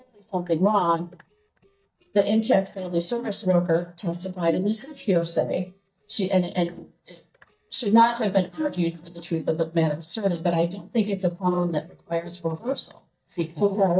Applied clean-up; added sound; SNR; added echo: neural mask model DeepFilterNet 3.